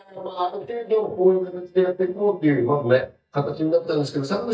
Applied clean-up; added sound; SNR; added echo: neural mask model DeepFilterNet 3.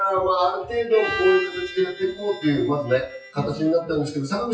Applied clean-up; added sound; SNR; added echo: classical method WPE with log-MMSE.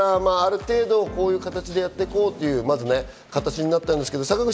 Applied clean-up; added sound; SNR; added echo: none; none; none; none.